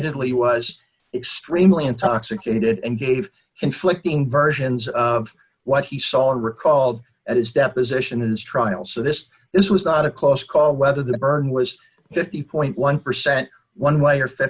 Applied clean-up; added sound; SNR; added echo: none; none; none; none.